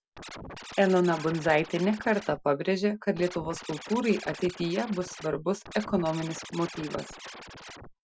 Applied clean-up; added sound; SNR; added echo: none; Scratching (performance technique); 15 dB; none.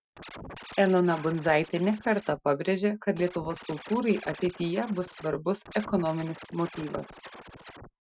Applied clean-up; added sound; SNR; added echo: neural mask model RNNoise.